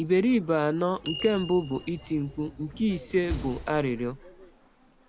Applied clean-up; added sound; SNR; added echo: none; Door / Bell + Slam; 14 dB; none.